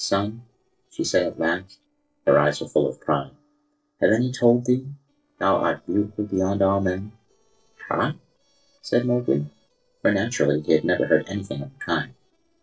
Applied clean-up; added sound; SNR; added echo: neural separator model SepFormer DNS4.